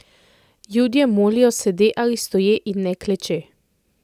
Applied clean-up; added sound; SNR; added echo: none; none; none; none.